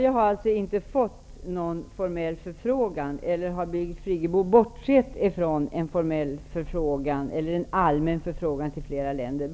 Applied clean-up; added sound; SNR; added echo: none; none; none; none.